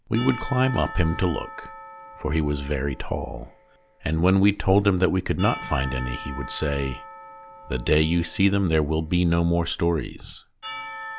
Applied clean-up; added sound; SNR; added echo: none; Church bell / Percussion; 16 dB; none.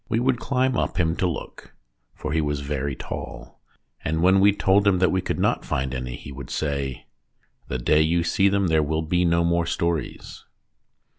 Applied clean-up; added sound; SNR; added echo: none; none; none; none.